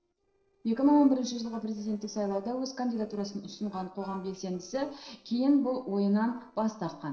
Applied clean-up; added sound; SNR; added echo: neural separator model SepFormer DNS4.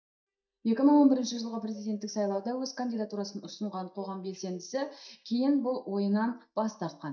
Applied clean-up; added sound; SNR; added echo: neural mask model DeepFilterNet 3.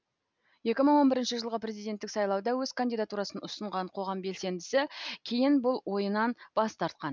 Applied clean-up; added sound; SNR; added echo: none; none; none; none.